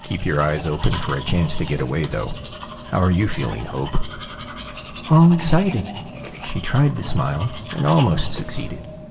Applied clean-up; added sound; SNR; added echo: none; Domestic sounds, home sounds; 13 dB; reverberation time 1.9 s.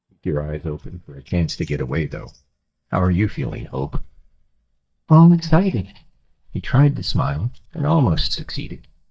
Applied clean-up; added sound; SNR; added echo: neural mask model DeepFilterNet 3.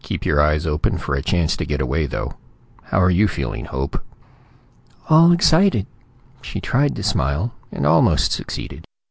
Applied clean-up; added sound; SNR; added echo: none; none; none; none.